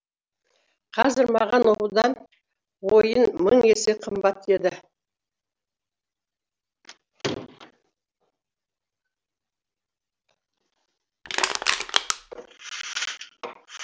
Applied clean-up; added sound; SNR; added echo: none; Crushing; 1 dB; none.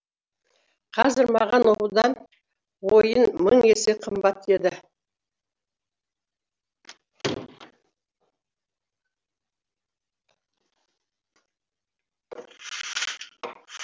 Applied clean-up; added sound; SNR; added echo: none; none; none; none.